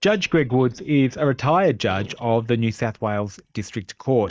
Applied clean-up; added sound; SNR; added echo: neural mask model DeepFilterNet 3.